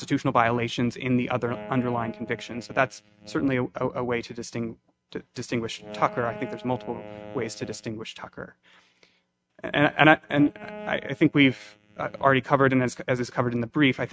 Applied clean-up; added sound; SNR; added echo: neural mask model RNNoise.